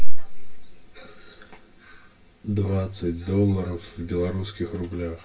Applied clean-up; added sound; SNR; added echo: none; none; none; reverberation time 0.2 s.